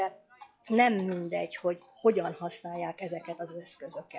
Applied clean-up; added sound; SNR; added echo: classical method log-MMSE.